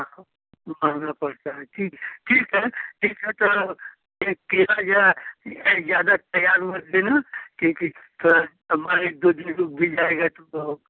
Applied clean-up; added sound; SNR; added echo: none; none; none; none.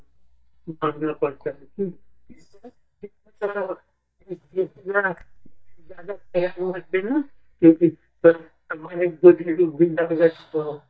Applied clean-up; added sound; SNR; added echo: neural mask model DeepFilterNet 3.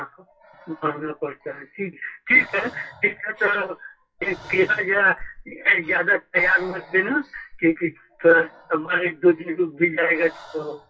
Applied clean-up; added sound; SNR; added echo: classical method WPE with log-MMSE.